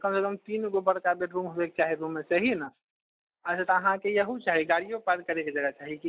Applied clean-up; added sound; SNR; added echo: neural mask model Resemble Enhance denoiser.